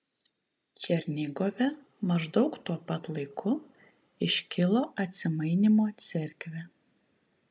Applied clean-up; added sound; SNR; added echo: none; none; none; none.